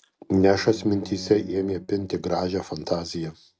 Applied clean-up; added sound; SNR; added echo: neural mask model RNNoise.